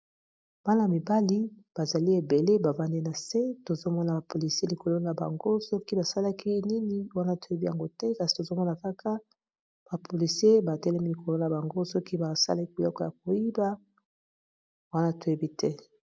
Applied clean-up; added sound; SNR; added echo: none; none; none; none.